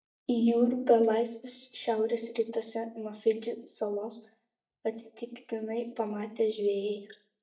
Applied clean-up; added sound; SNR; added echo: neural mask model DeepFilterNet 3.